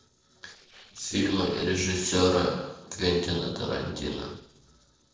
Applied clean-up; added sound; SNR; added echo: neural separator model SepFormer DNS4.